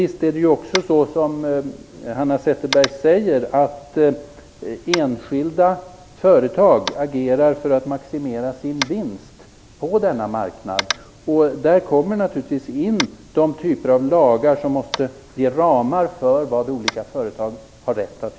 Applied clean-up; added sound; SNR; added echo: none; Tap; 15 dB; none.